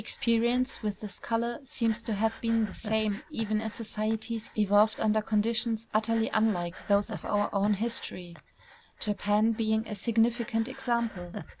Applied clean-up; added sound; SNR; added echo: none; Breathing; 18 dB; none.